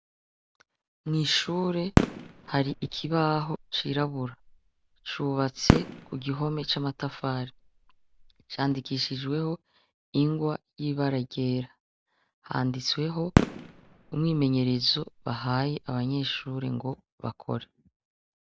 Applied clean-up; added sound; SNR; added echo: none; Fireworks; 1 dB; none.